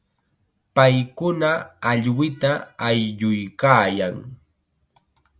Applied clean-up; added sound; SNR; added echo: none; none; none; none.